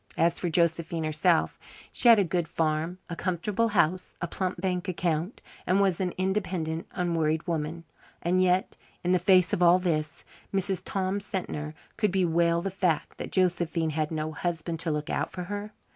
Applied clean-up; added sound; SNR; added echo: none; none; none; none.